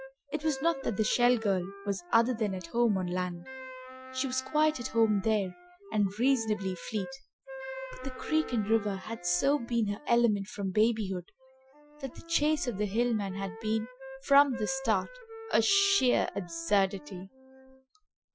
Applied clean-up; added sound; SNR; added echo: classical method Wiener filter.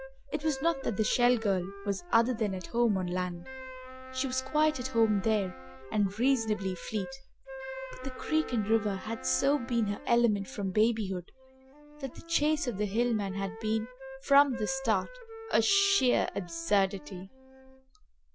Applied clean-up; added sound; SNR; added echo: none; Wind instrument, woodwind instrument + Wind instrument, woodwind instrument; 15 dB; none.